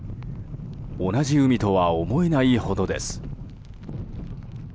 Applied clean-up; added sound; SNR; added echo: none; none; none; none.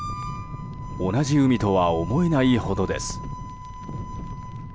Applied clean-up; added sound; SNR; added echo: none; Harmonica; 15 dB; none.